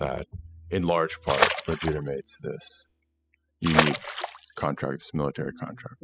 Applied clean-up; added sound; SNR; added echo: classical method spectral subtraction.